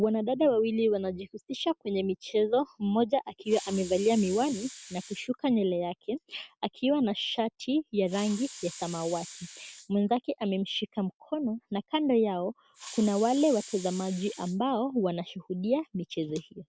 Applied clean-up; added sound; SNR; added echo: none; Hiss; 16 dB; none.